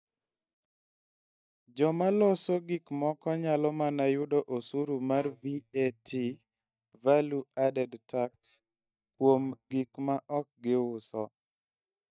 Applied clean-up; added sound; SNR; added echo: neural mask model DeepFilterNet 3.